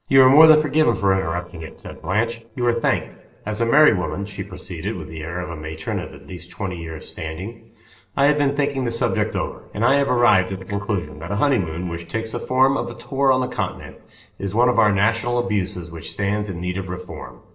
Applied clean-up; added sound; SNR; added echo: neural separator model SepFormer DNS4.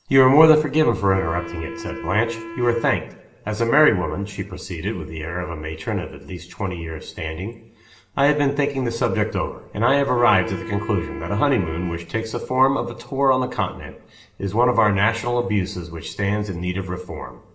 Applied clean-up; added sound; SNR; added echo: none; Wind instrument, woodwind instrument; 13 dB; reverberation time 0.6 s.